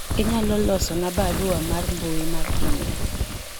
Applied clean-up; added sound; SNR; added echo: none; Wind + Water tap, faucet; -3 dB; none.